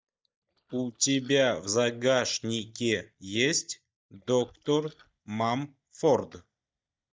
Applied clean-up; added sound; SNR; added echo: neural mask model DeepFilterNet 3.